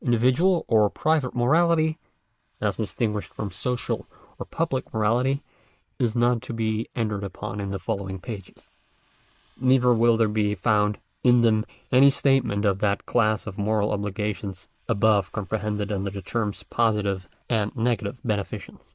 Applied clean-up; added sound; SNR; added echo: neural mask model Resemble Enhance denoiser.